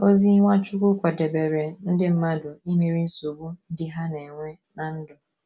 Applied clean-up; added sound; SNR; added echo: none; none; none; none.